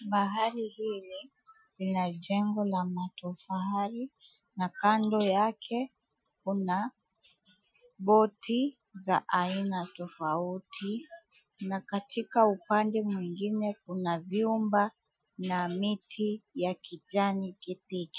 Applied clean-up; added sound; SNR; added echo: classical method Wiener filter.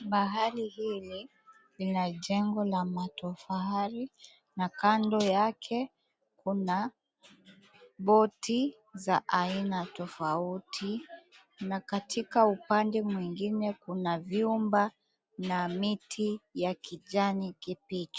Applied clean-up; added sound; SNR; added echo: none; none; none; none.